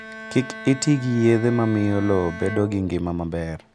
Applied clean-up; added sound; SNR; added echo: none; Bowed string instrument; 15 dB; none.